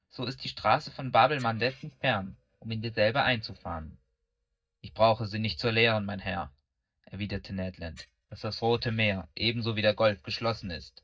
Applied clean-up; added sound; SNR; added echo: neural mask model DeepFilterNet 3.